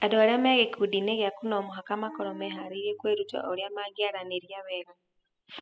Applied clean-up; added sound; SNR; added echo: classical method spectral subtraction.